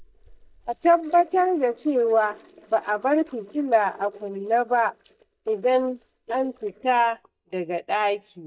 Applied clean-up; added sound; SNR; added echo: neural mask model DeepFilterNet 3.